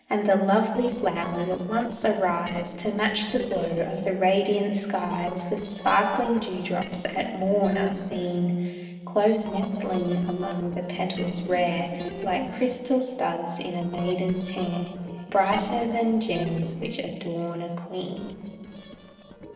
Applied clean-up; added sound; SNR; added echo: neural separator model SepFormer DNS4.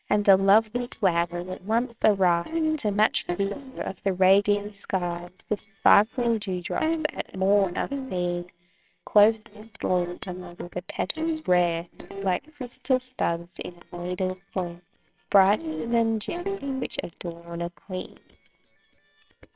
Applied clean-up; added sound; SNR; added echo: neural separator model SepFormer WHAMR!.